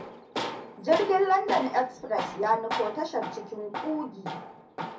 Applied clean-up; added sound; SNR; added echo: none; Tools; 8 dB; reverberation time 0.3 s.